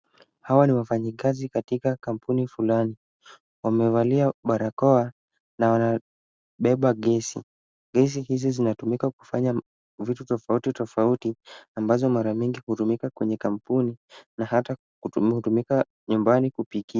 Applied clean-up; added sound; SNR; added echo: none; none; none; none.